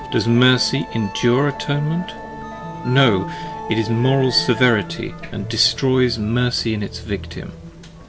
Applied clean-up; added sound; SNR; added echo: none; Musical instrument; 12 dB; none.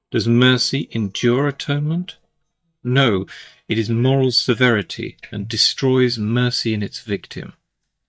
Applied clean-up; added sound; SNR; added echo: neural mask model DeepFilterNet 3.